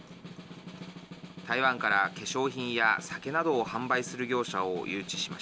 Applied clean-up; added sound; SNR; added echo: none; Snare drum; 14 dB; none.